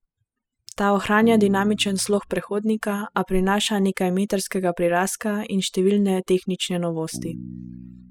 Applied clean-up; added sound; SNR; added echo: classical method spectral subtraction.